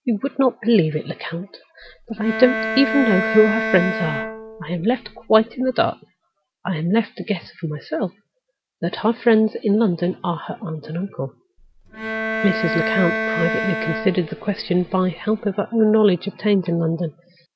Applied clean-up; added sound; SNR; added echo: none; Bowed string instrument; 5 dB; none.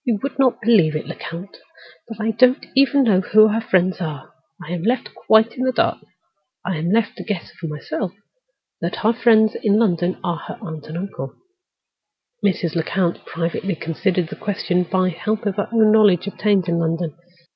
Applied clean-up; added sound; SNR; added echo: none; none; none; none.